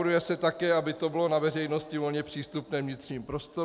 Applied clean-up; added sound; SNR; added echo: none; none; none; none.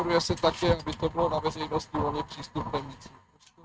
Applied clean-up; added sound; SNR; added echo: neural mask model RNNoise.